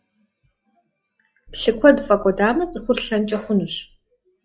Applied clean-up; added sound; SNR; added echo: classical method log-MMSE.